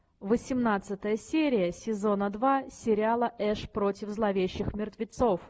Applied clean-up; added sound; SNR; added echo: none; none; none; none.